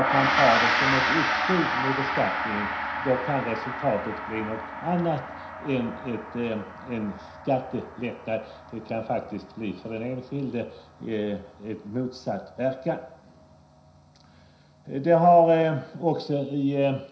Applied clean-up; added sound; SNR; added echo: none; Gong; 4 dB; reverberation time 0.5 s.